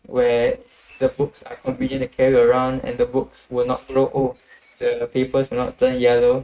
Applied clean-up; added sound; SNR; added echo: neural mask model RNNoise.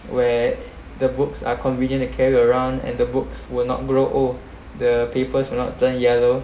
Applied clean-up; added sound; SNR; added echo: none; none; none; none.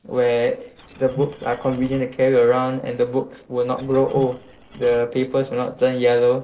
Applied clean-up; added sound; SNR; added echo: neural separator model SepFormer DNS4.